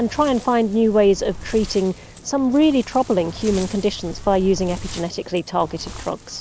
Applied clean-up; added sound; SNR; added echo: none; Wind; 16 dB; none.